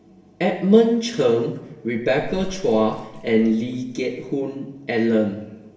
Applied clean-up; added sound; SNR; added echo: none; Bathtub (filling or washing) / Water / Splash, splatter; 17 dB; reverberation time 0.9 s.